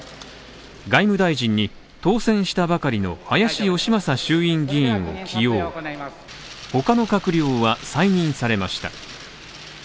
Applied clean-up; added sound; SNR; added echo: none; none; none; none.